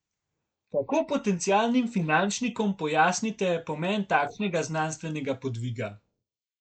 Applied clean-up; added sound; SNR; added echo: neural mask model Resemble Enhance denoiser.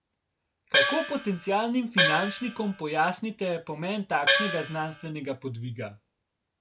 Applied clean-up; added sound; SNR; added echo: none; Gong; -4 dB; none.